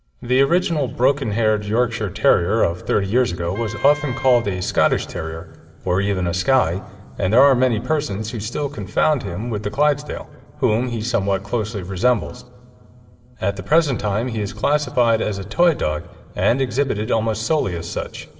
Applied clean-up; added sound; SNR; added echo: none; Wind instrument, woodwind instrument; 17 dB; reverberation time 2.3 s.